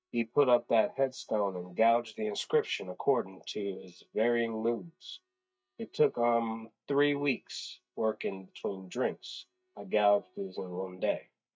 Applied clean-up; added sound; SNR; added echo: neural mask model DeepFilterNet 3.